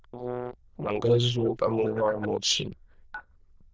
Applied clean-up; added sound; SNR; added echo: neural diffusion model UNIVERSE++.